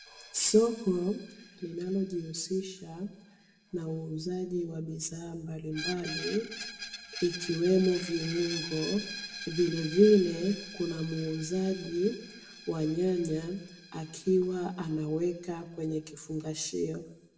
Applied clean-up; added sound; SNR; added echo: none; Screech; 14 dB; reverberation time 0.7 s.